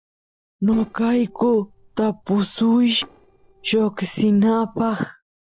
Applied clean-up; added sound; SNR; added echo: neural separator model SepFormer DNS4.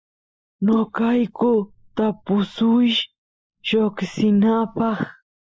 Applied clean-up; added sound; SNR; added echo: neural mask model Resemble Enhance denoiser.